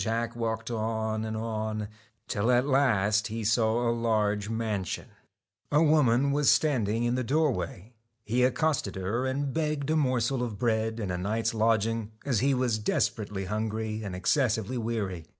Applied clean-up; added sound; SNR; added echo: none; none; none; none.